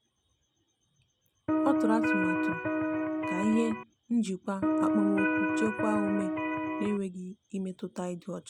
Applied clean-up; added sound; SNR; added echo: none; Electric guitar; -5 dB; none.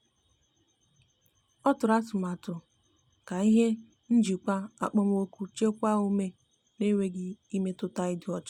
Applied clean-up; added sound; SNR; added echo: none; none; none; none.